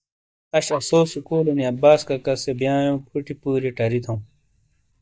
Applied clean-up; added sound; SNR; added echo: neural mask model DeepFilterNet 3.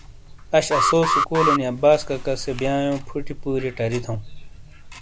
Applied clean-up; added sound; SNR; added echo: none; Alarm + Tick-tock; 4 dB; none.